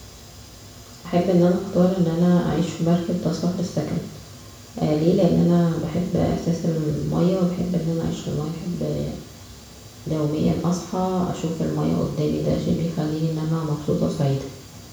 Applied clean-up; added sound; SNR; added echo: none; none; none; reverberation time 0.6 s.